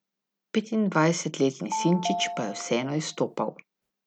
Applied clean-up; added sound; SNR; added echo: none; Telephone; 8 dB; none.